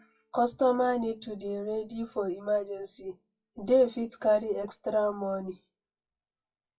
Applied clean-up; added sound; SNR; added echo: classical method WPE with log-MMSE.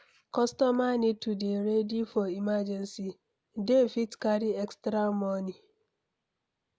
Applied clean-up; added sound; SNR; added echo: none; none; none; none.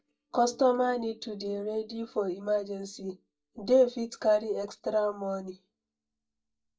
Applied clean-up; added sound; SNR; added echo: neural mask model DeepFilterNet 3.